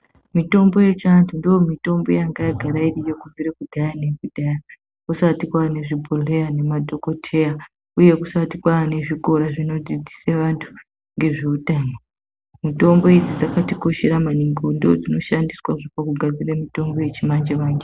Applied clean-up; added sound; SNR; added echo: none; none; none; none.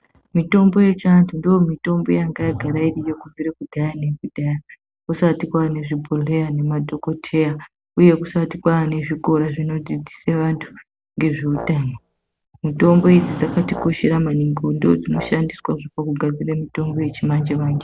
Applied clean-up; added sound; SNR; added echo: none; Brass instrument; 16 dB; none.